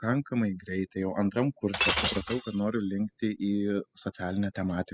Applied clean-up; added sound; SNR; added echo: classical method spectral subtraction.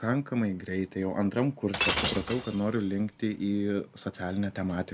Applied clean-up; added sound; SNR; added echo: none; Shatter; 4 dB; none.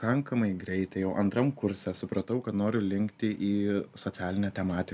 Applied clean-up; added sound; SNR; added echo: none; none; none; none.